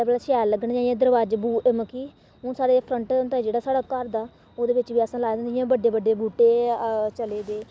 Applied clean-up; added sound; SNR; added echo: none; none; none; none.